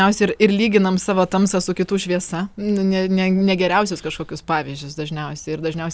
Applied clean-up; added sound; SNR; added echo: none; none; none; none.